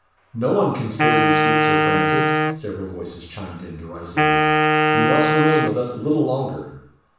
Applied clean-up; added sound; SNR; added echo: none; Wind instrument, woodwind instrument; -5 dB; reverberation time 0.7 s.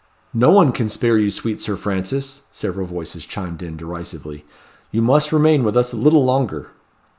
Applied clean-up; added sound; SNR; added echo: none; none; none; none.